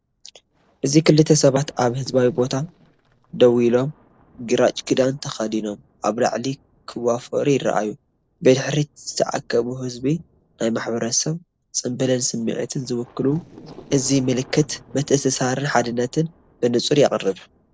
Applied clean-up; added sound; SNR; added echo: neural separator model SepFormer DNS4.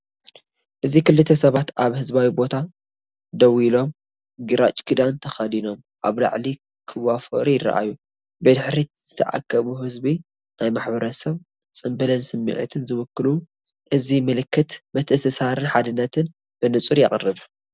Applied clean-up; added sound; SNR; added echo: none; none; none; none.